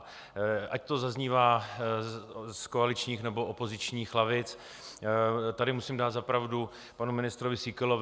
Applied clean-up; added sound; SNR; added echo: none; none; none; none.